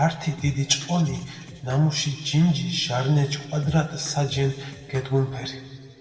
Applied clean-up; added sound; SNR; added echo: none; Drum kit; 18 dB; reverberation time 2.1 s.